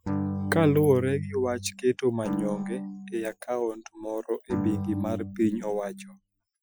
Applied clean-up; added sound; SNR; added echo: classical method Wiener filter.